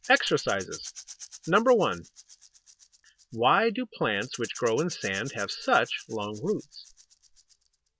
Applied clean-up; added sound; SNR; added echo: none; Rattle / Rattle (instrument); 18 dB; none.